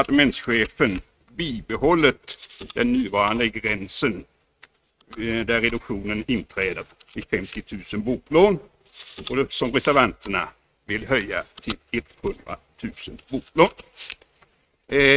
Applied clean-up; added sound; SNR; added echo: neural mask model RNNoise.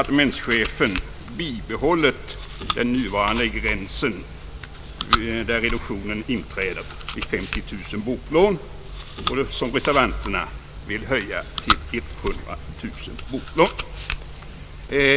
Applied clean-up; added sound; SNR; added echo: none; Chewing, mastication; 7 dB; none.